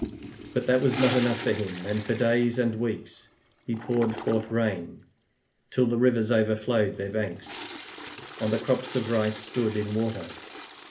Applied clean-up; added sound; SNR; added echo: none; Toilet flush; 12 dB; reverberation time 0.3 s.